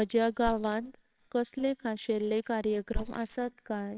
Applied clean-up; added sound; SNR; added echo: neural separator model SepFormer WHAMR!.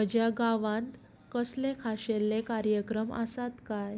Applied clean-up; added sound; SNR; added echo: none; none; none; none.